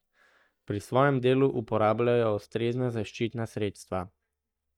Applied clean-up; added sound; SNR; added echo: neural mask model DeepFilterNet 3.